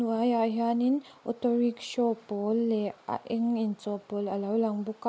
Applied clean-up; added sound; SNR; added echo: none; none; none; none.